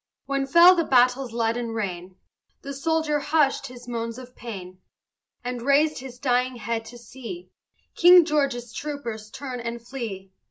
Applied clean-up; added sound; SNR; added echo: none; none; none; none.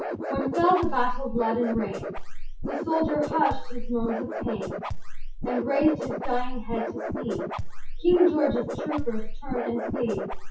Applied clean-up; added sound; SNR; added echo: classical method WPE with log-MMSE.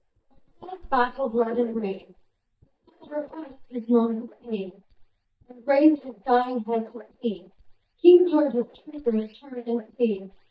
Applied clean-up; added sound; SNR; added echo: neural mask model DeepFilterNet 3.